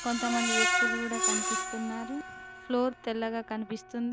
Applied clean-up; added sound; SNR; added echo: none; Screech; -1 dB; none.